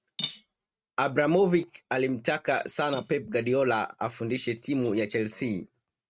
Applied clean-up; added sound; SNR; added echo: neural mask model RNNoise.